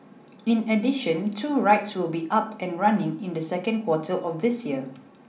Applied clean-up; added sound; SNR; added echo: none; none; none; reverberation time 0.4 s.